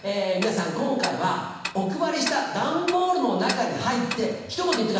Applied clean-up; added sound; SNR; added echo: none; Tick-tock; 12 dB; reverberation time 1.1 s.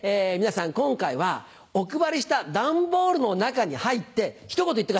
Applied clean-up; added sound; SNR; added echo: none; none; none; none.